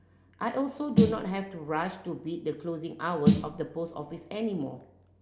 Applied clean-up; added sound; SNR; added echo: none; Snare drum; -2 dB; none.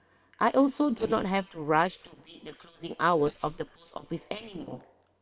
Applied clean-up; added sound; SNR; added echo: neural separator model SepFormer WHAM!.